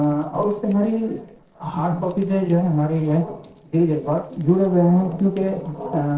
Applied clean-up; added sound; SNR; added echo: neural separator model SepFormer DNS4.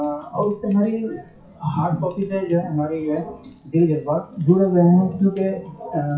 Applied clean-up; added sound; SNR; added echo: classical method WPE with log-MMSE.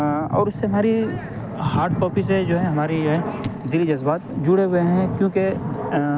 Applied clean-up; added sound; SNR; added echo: none; none; none; none.